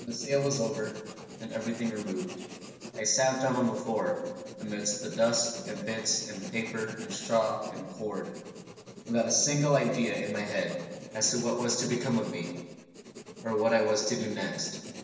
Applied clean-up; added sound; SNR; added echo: none; Writing; 13 dB; reverberation time 1.0 s.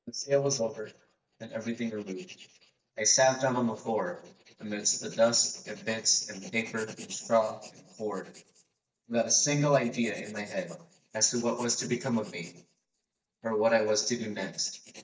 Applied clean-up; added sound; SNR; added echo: neural mask model DeepFilterNet 3.